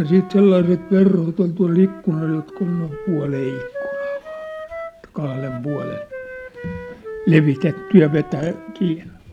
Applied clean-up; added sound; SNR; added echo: none; Wind instrument, woodwind instrument; 14 dB; none.